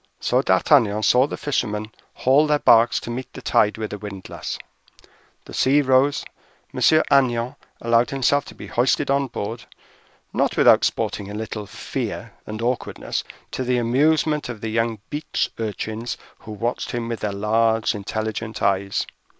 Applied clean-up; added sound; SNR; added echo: none; none; none; none.